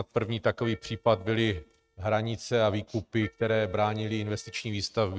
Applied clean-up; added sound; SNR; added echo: neural mask model RNNoise.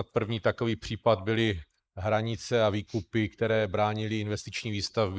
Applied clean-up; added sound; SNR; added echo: neural mask model Resemble Enhance denoiser.